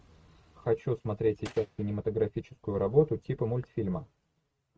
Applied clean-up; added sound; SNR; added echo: neural mask model RNNoise.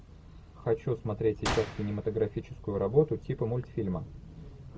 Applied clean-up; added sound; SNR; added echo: none; Gunshot, gunfire; 10 dB; none.